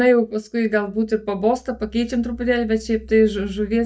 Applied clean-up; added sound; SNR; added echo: neural mask model DeepFilterNet 3.